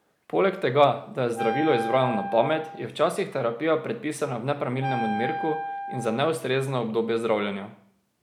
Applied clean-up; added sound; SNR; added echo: none; Wind instrument, woodwind instrument; 7 dB; none.